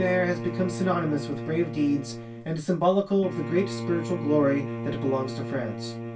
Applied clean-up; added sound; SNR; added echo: none; Bowed string instrument; 7 dB; reverberation time 0.2 s.